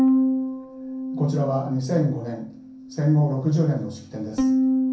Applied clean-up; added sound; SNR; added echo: none; Bowed string instrument; 0 dB; reverberation time 0.6 s.